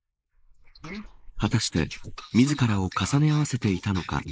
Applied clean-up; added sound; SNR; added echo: neural mask model Resemble Enhance denoiser.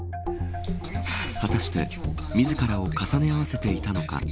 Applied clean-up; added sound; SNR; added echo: none; Hiss; 10 dB; none.